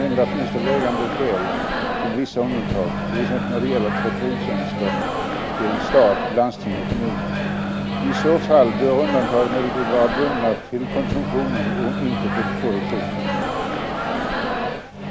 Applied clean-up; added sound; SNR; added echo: none; Microwave oven; 1 dB; none.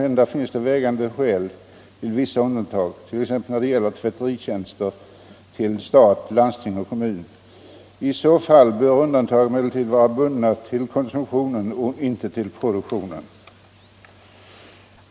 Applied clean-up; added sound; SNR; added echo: none; none; none; none.